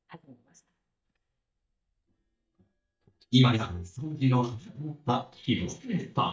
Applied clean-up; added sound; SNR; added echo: neural mask model DeepFilterNet 3.